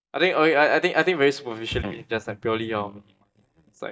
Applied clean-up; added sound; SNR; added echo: neural mask model DeepFilterNet 3.